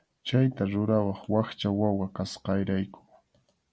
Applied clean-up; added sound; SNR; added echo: none; none; none; none.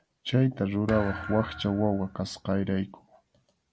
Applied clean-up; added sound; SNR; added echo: none; Thump, thud; 13 dB; none.